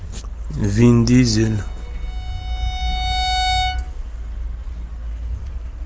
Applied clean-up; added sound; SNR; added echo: none; Bowed string instrument; 7 dB; none.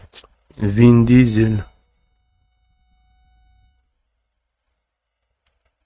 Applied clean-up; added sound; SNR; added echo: neural mask model RNNoise.